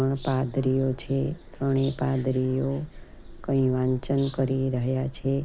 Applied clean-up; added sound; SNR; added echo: none; none; none; none.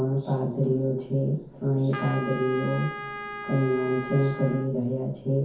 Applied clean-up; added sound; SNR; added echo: none; Trumpet; 11 dB; reverberation time 0.6 s.